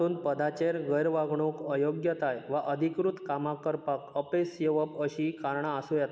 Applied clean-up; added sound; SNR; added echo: none; none; none; none.